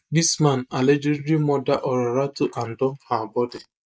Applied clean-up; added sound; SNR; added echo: neural mask model Resemble Enhance denoiser.